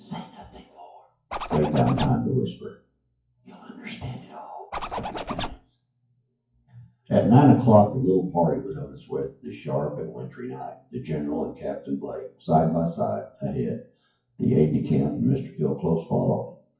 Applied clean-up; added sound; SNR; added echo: classical method WPE with log-MMSE.